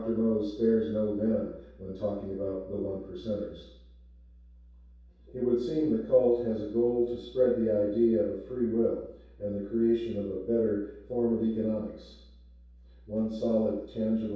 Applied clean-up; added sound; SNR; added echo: none; none; none; reverberation time 0.7 s.